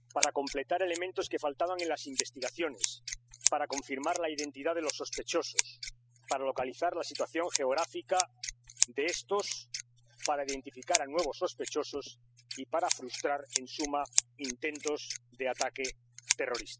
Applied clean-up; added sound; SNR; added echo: classical method spectral subtraction.